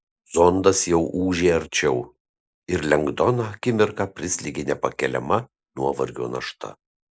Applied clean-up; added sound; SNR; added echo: neural mask model Resemble Enhance denoiser.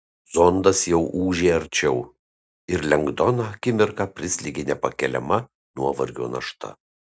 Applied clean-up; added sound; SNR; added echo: none; none; none; none.